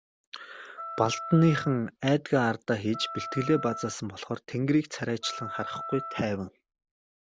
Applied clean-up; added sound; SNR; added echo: none; Wind instrument, woodwind instrument; 11 dB; none.